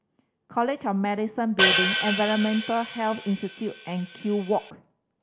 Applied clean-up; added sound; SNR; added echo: none; Hi-hat; -2 dB; none.